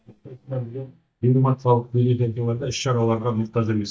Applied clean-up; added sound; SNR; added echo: neural mask model DeepFilterNet 3.